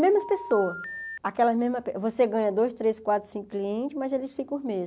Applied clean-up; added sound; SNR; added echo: none; Telephone; 12 dB; none.